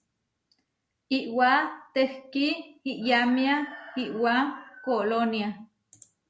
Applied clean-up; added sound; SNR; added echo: none; none; none; none.